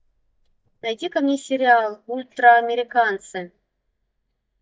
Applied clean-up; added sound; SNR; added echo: neural mask model DeepFilterNet 3.